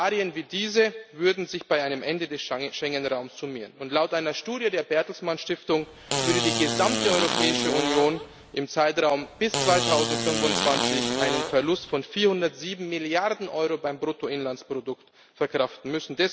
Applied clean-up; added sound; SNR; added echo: none; Fart; 1 dB; none.